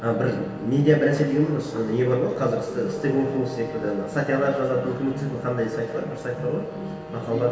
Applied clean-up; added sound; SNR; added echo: none; Brass instrument; 16 dB; reverberation time 1.5 s.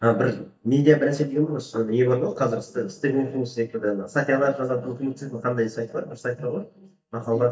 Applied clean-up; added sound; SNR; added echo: neural mask model DeepFilterNet 3.